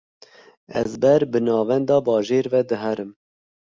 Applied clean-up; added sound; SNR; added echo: none; none; none; none.